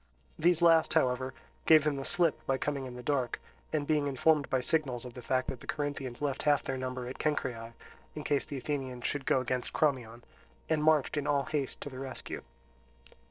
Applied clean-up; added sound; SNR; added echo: neural separator model SepFormer DNS4.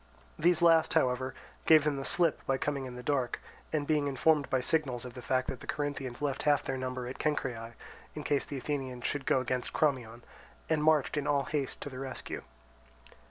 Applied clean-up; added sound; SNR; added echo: none; none; none; none.